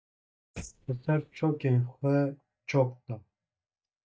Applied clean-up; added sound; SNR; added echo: neural mask model DeepFilterNet 3.